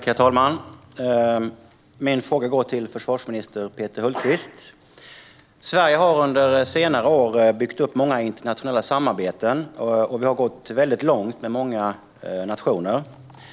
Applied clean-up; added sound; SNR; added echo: none; none; none; none.